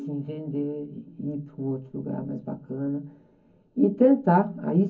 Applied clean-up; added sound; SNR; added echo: none; none; none; reverberation time 0.4 s.